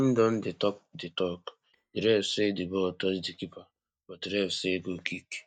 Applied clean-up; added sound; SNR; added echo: neural mask model DeepFilterNet 3.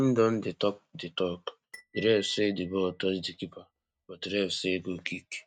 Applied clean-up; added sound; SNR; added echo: neural mask model RNNoise.